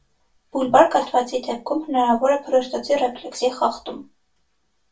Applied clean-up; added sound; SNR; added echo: none; none; none; reverberation time 0.2 s.